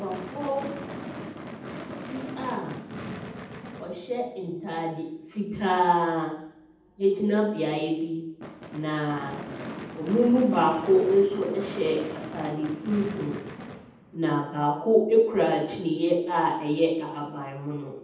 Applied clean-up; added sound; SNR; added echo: none; Gunshot, gunfire / Fireworks; 14 dB; reverberation time 0.8 s.